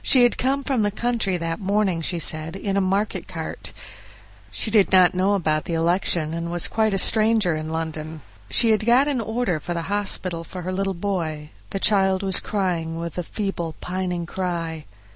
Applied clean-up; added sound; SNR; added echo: none; none; none; none.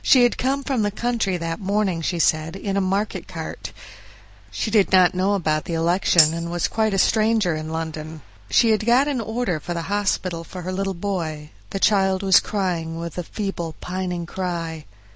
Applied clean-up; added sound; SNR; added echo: none; Tambourine; 4 dB; none.